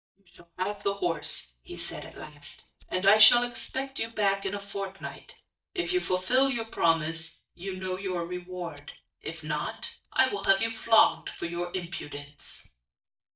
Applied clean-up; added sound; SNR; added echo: neural mask model DeepFilterNet 3.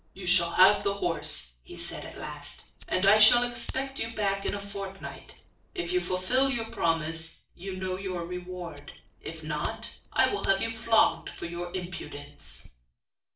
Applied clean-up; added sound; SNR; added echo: none; Fire; 18 dB; reverberation time 0.3 s.